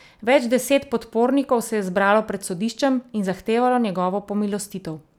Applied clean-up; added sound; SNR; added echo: none; none; none; none.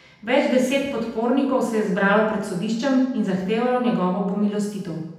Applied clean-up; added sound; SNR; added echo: none; none; none; reverberation time 0.9 s.